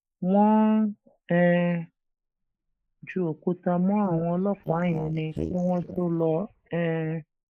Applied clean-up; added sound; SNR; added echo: neural mask model Resemble Enhance denoiser.